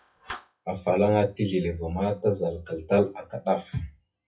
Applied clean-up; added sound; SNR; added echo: classical method WPE with log-MMSE.